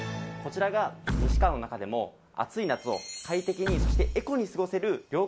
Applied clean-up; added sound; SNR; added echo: none; Door / Wood; 0 dB; none.